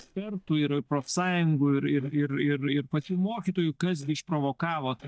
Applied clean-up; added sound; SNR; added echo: neural mask model DeepFilterNet 3.